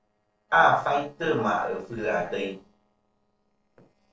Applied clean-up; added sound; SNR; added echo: neural separator model SepFormer DNS4.